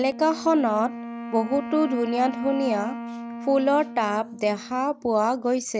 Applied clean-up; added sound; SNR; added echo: none; Wind instrument, woodwind instrument; 11 dB; none.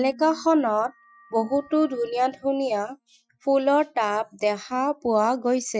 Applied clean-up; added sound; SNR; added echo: classical method Wiener filter.